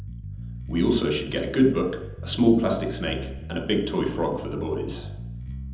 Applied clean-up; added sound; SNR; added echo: none; Bass guitar; 10 dB; reverberation time 0.8 s.